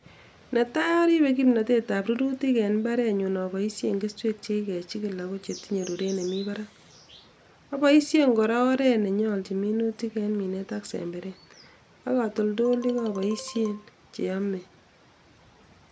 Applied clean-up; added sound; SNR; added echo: none; Marimba, xylophone; 19 dB; none.